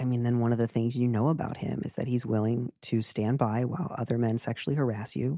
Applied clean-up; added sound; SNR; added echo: none; none; none; none.